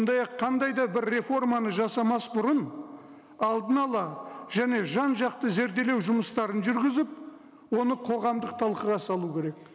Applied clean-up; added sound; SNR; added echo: none; none; none; none.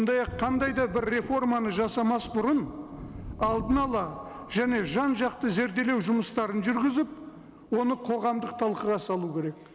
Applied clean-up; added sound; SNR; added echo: none; Thunder; 16 dB; none.